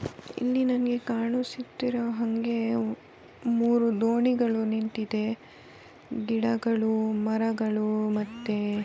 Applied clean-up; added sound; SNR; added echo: none; none; none; none.